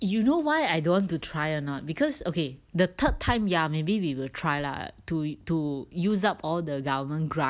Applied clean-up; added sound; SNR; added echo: none; none; none; none.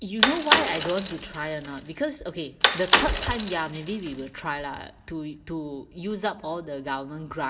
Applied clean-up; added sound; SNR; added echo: none; Bicycle; -4 dB; reverberation time 1.3 s.